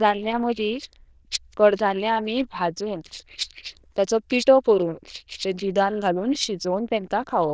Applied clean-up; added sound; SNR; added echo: neural diffusion model UNIVERSE++.